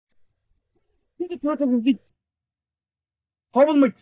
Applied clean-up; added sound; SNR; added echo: neural mask model DeepFilterNet 3.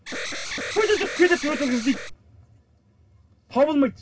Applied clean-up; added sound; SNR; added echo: none; Alarm; 7 dB; reverberation time 0.4 s.